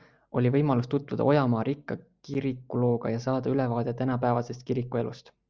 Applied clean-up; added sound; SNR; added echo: none; none; none; none.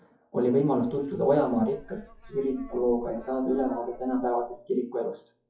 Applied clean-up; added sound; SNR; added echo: classical method WPE with log-MMSE.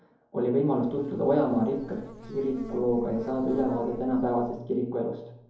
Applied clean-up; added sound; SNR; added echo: none; Buzz; 15 dB; reverberation time 2.6 s.